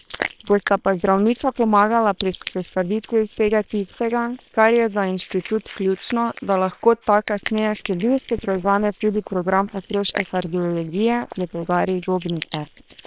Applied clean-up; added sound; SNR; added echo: neural separator model SepFormer WHAM!.